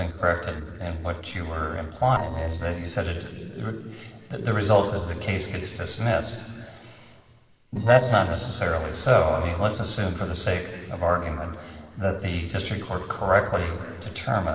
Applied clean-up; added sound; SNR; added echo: neural separator model SepFormer DNS4.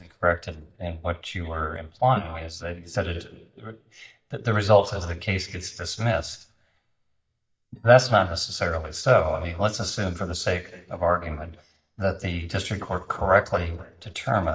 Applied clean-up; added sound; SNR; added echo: neural mask model DeepFilterNet 3.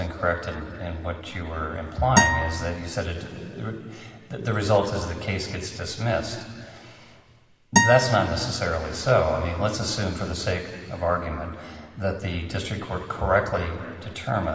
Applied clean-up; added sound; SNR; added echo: none; Acoustic guitar; 0 dB; reverberation time 2.3 s.